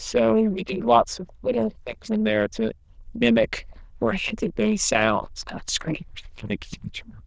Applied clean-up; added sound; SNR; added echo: neural diffusion model UNIVERSE++.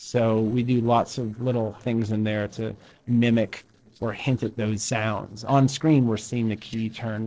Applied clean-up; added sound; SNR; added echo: neural separator model SepFormer DNS4.